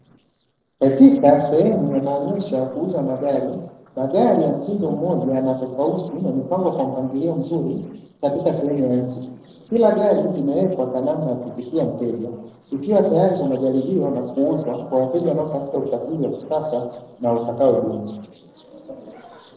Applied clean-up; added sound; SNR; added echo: neural separator model SepFormer DNS4.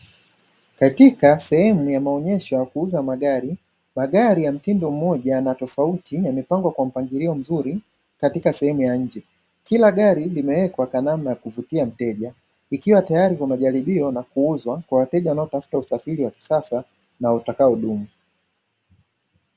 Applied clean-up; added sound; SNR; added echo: none; none; none; none.